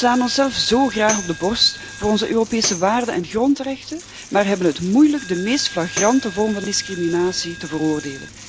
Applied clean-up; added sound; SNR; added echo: none; Coin (dropping) + Tambourine; 13 dB; none.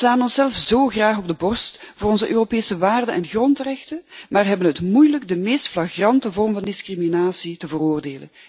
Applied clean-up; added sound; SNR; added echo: none; none; none; none.